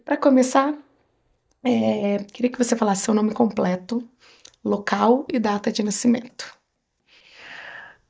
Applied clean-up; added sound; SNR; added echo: neural mask model DeepFilterNet 3.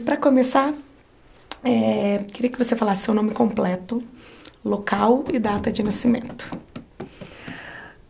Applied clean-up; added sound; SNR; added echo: none; Run; 15 dB; none.